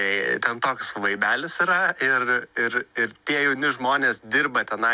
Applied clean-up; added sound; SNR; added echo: none; none; none; none.